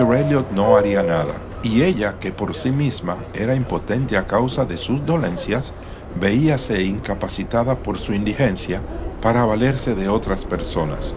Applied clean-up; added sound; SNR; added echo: none; Subway, metro, underground; 7 dB; none.